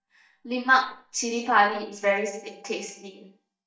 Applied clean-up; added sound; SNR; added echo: neural mask model DeepFilterNet 3.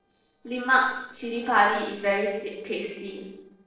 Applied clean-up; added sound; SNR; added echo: neural separator model SepFormer DNS4.